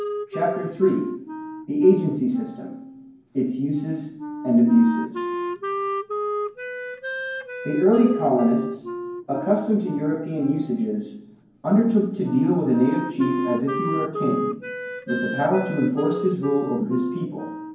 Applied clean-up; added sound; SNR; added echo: none; Wind instrument, woodwind instrument; 8 dB; reverberation time 0.9 s.